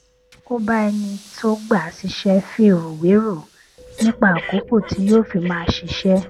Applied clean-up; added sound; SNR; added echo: none; Breathing; 18 dB; none.